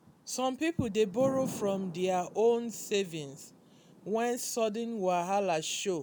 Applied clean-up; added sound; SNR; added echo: none; Thunder / Rain; 16 dB; none.